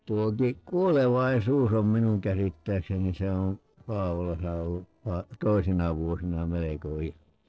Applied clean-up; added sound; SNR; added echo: neural separator model SepFormer DNS4.